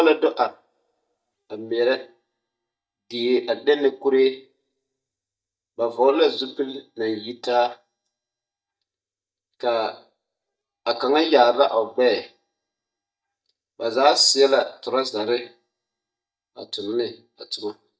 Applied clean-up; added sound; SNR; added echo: neural mask model DeepFilterNet 3.